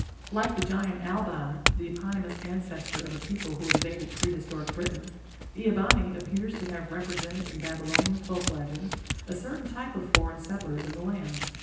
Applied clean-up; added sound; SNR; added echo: none; Chink, clink / Domestic sounds, home sounds; 0 dB; reverberation time 0.9 s.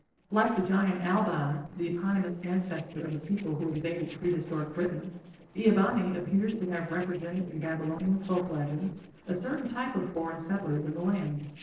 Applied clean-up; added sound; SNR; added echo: neural separator model SepFormer DNS4.